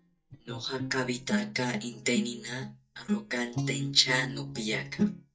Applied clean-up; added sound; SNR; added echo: neural mask model DeepFilterNet 3.